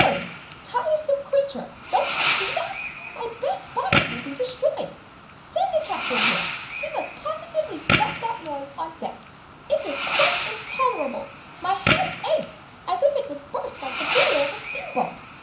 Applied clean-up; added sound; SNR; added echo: none; Fireworks; 1 dB; reverberation time 0.5 s.